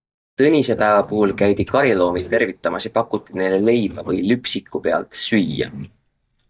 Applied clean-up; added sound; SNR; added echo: neural mask model DeepFilterNet 3.